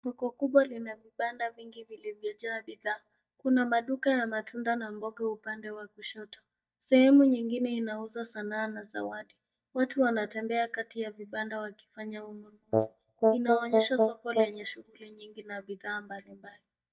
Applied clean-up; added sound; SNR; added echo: neural mask model DeepFilterNet 3.